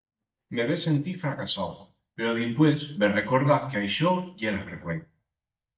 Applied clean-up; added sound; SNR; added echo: neural mask model DeepFilterNet 3.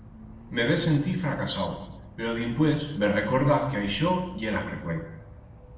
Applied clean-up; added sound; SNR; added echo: none; Insect / Frog; 18 dB; reverberation time 0.7 s.